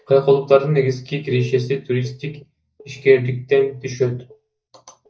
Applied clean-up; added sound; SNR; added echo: neural mask model DeepFilterNet 3.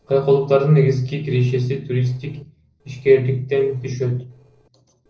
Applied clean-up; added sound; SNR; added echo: neural separator model SepFormer DNS4.